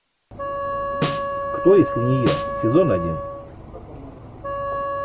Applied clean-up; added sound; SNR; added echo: none; Wind instrument, woodwind instrument + Snare drum; 4 dB; none.